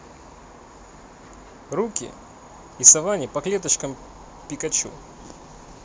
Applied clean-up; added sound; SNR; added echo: none; none; none; none.